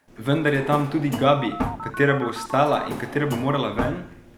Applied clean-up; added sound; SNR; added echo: none; Telephone + Drawer open or close; 9 dB; none.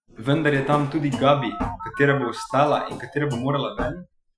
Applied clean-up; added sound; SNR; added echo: classical method Wiener filter.